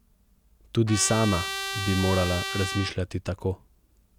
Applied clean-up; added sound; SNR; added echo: none; Trumpet; 5 dB; none.